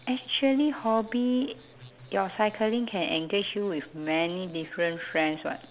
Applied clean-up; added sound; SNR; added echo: none; none; none; none.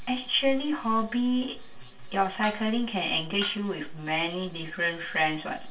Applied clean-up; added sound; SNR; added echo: none; Dishes, pots, and pans; 16 dB; reverberation time 0.2 s.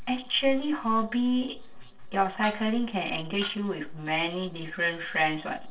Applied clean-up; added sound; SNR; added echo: neural separator model SepFormer DNS4.